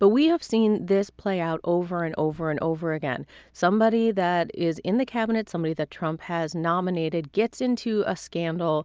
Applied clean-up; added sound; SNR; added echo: none; none; none; none.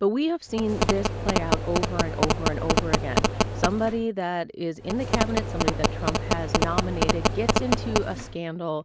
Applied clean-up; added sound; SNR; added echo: none; Telephone; -4 dB; none.